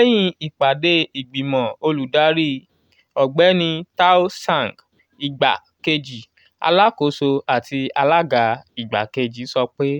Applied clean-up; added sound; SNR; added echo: none; none; none; none.